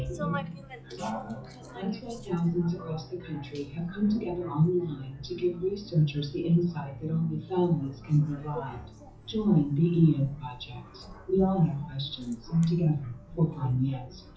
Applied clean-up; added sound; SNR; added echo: classical method WPE with log-MMSE.